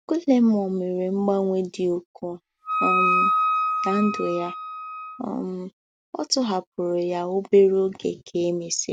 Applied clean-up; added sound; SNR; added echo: none; Wind instrument, woodwind instrument; 0 dB; none.